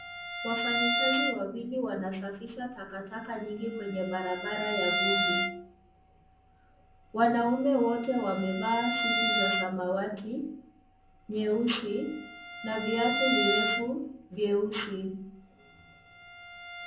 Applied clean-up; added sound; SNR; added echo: none; Bowed string instrument; 2 dB; reverberation time 0.6 s.